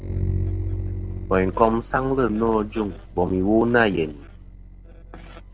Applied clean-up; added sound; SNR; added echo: neural separator model SepFormer DNS4.